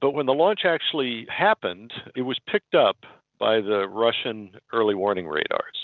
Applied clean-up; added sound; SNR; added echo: none; none; none; none.